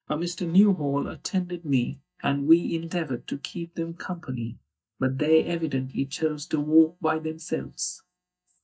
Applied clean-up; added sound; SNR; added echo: neural mask model DeepFilterNet 3.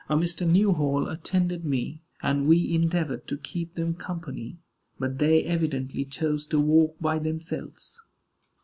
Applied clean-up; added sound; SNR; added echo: none; none; none; none.